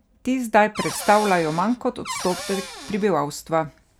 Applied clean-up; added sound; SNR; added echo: none; Cupboard open or close / Door; 11 dB; none.